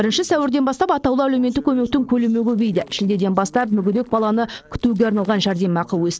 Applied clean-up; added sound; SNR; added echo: neural separator model SepFormer DNS4.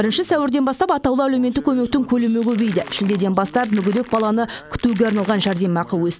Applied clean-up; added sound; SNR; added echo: none; Crackle; 18 dB; none.